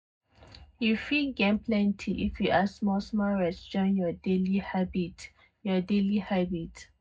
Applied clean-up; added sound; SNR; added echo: none; none; none; reverberation time 0.3 s.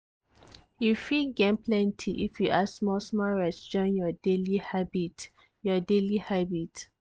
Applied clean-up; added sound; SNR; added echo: none; none; none; none.